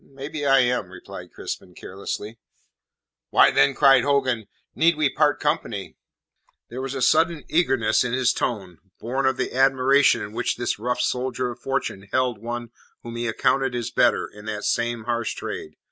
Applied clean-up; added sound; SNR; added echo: none; none; none; none.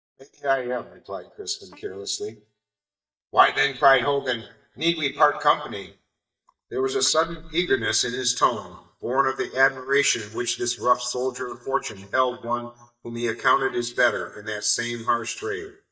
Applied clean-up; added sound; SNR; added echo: neural mask model DeepFilterNet 3.